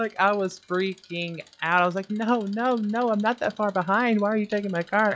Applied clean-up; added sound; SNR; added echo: classical method log-MMSE.